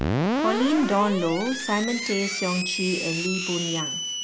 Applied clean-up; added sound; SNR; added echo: none; Screech; 3 dB; none.